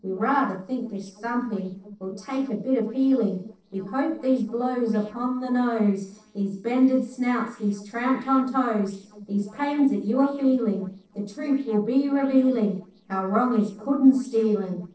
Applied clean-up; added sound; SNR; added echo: neural separator model SepFormer DNS4.